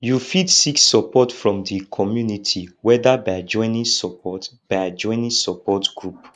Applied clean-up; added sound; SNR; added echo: neural mask model Resemble Enhance denoiser.